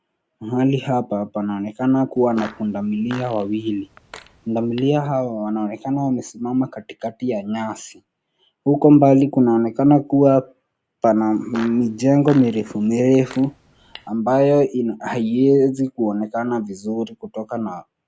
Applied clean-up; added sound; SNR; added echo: none; Fart; 20 dB; none.